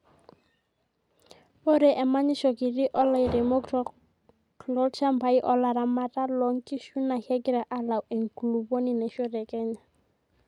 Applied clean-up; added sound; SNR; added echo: none; Bark; 13 dB; none.